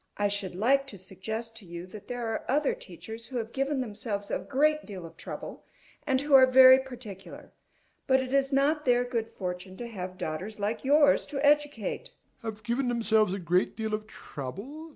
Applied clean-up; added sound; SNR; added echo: none; none; none; none.